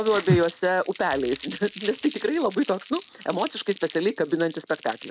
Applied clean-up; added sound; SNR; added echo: none; Crumpling, crinkling; 9 dB; none.